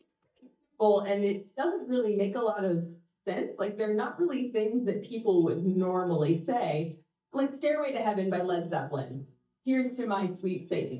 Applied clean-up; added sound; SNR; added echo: neural mask model DeepFilterNet 3.